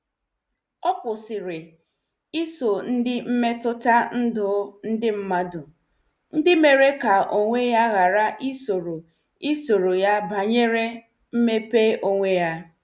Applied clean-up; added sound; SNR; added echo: none; none; none; none.